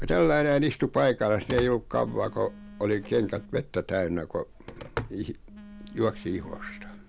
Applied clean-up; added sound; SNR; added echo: none; Telephone + Telephone; 12 dB; none.